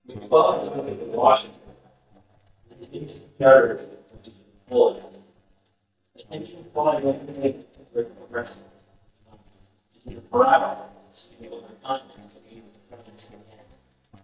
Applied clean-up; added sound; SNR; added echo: neural mask model DeepFilterNet 3.